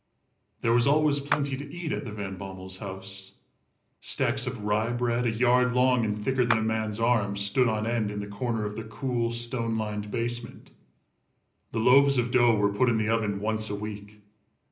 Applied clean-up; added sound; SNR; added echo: none; Clapping; 10 dB; reverberation time 0.5 s.